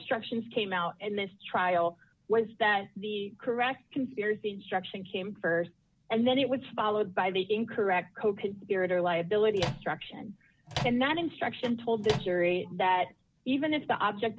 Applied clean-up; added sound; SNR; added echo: none; Microwave oven; 7 dB; none.